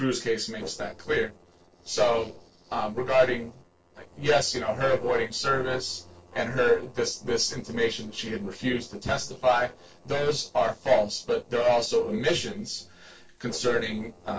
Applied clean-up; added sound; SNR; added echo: neural separator model SepFormer DNS4.